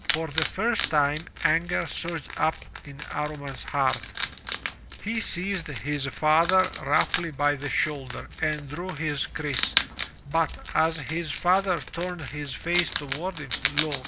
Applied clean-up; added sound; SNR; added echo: none; Wild animals; 7 dB; none.